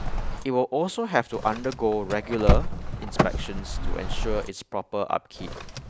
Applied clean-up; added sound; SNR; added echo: none; Car; -1 dB; none.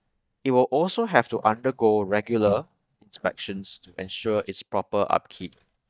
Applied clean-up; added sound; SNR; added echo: neural mask model DeepFilterNet 3.